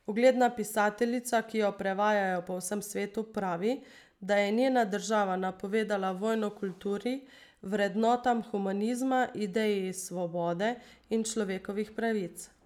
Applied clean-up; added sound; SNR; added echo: none; none; none; none.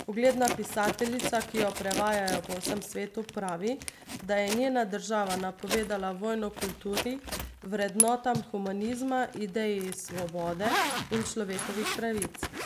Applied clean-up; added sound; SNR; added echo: none; Zipper (clothing); 4 dB; none.